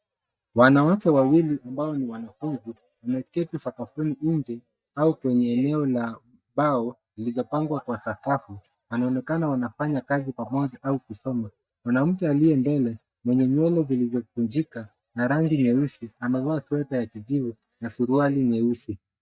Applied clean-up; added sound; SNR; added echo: neural mask model DeepFilterNet 3.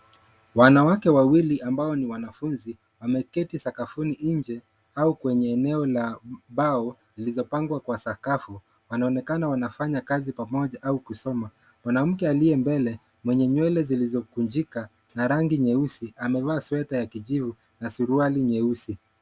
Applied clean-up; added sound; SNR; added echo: none; none; none; none.